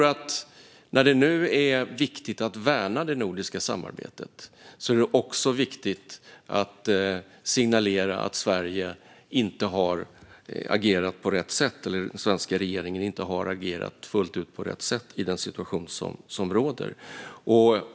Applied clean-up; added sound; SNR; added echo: none; none; none; none.